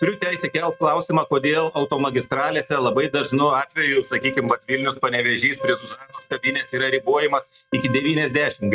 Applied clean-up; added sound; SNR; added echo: neural mask model RNNoise.